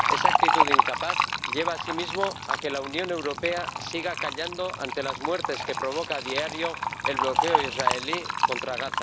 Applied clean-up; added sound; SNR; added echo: none; Fill (with liquid); -4 dB; none.